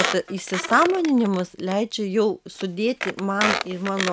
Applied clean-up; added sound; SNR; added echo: none; Squeak; 7 dB; none.